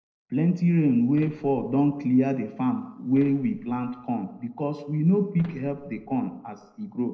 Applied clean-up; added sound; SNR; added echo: neural separator model SepFormer DNS4.